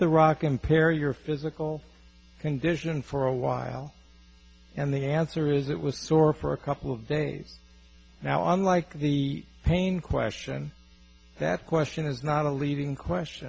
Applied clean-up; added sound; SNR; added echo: none; none; none; none.